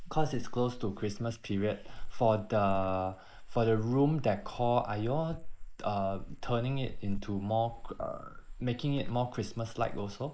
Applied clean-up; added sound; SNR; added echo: neural mask model Resemble Enhance denoiser.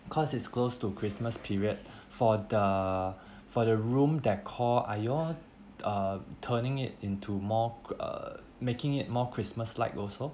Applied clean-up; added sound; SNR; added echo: none; none; none; none.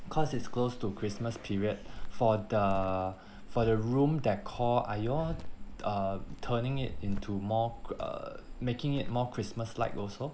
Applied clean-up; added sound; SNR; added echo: none; Cricket; 6 dB; none.